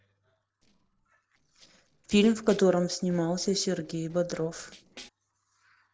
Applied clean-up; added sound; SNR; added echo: neural separator model SepFormer DNS4.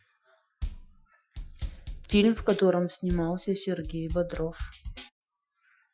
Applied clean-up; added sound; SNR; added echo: classical method Wiener filter.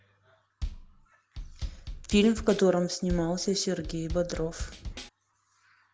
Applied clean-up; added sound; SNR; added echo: none; Bass drum / Snare drum / Drum kit; 8 dB; none.